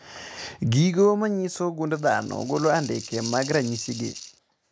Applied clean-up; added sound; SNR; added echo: none; Rattle (instrument); 14 dB; none.